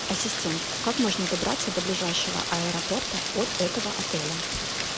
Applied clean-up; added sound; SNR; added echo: none; Rain; 0 dB; none.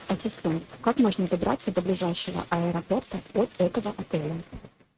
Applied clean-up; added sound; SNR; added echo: neural mask model RNNoise.